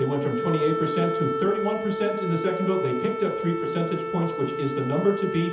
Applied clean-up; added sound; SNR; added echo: none; Wind instrument, woodwind instrument; 4 dB; reverberation time 0.8 s.